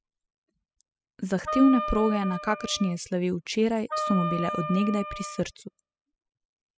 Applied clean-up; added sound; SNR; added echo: classical method spectral subtraction.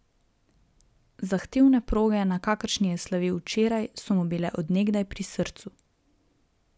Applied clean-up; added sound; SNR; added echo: none; none; none; none.